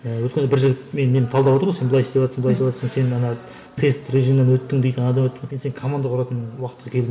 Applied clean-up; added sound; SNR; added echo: none; none; none; none.